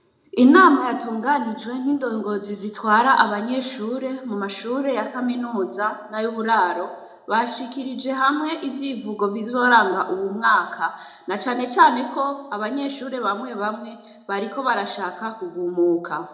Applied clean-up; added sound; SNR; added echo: none; none; none; reverberation time 0.6 s.